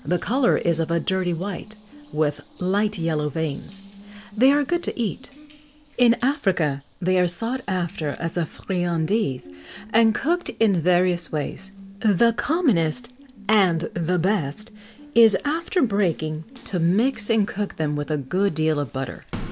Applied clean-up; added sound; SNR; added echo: none; Water tap, faucet; 19 dB; none.